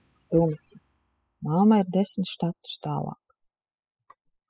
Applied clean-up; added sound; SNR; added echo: classical method spectral subtraction.